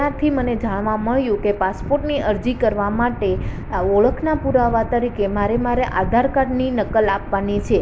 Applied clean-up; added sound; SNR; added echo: none; none; none; none.